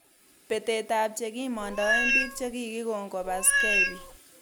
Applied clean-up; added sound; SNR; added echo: none; Meow; -4 dB; none.